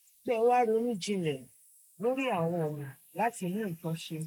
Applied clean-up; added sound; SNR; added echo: neural mask model Resemble Enhance denoiser.